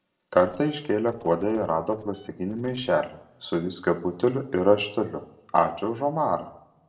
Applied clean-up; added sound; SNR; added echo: neural separator model SepFormer DNS4.